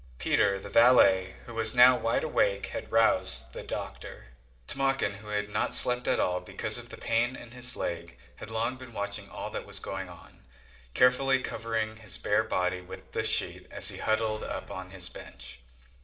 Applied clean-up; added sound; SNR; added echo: none; Animal; 17 dB; reverberation time 0.6 s.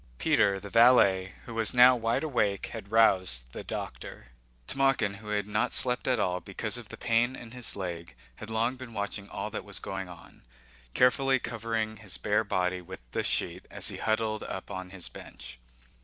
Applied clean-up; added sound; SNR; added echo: none; none; none; none.